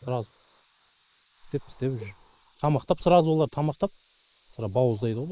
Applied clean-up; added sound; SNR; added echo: neural mask model Resemble Enhance denoiser.